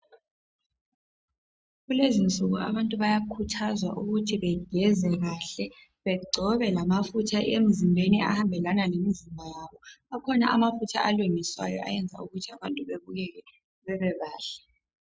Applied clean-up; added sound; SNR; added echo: none; none; none; none.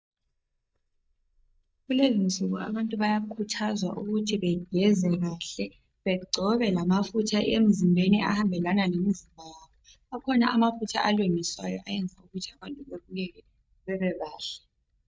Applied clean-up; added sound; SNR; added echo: neural mask model DeepFilterNet 3.